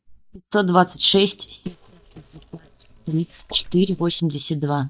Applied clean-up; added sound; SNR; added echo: neural mask model DeepFilterNet 3.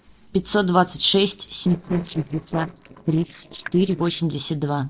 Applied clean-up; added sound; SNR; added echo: neural separator model SepFormer DNS4.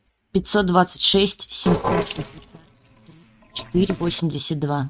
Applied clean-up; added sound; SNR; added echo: neural mask model RNNoise.